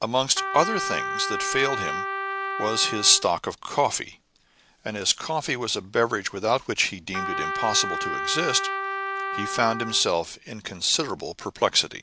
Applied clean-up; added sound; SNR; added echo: none; Trumpet; 4 dB; none.